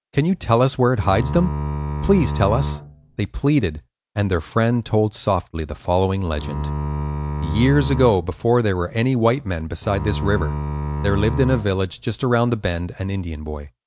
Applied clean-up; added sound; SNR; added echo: none; Bowed string instrument; 5 dB; none.